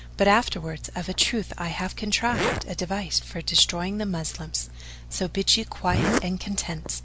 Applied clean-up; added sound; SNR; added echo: none; Zipper (clothing); 7 dB; none.